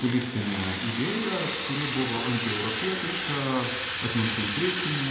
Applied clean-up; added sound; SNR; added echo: none; Fire; 0 dB; reverberation time 1.0 s.